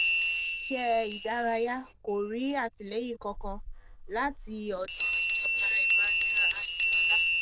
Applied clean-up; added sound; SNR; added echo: neural diffusion model UNIVERSE++.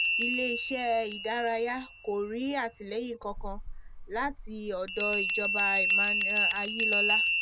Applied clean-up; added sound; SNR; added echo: none; Bell; -3 dB; none.